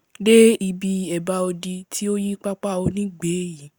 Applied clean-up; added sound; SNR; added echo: none; none; none; none.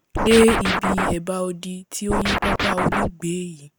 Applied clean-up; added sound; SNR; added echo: none; Scratching (performance technique); -1 dB; none.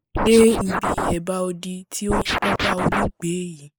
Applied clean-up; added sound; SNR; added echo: neural mask model Resemble Enhance denoiser.